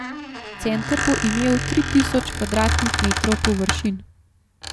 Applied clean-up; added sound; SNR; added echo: none; Squeak; 2 dB; none.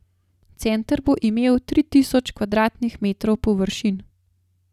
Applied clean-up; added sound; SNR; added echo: none; none; none; none.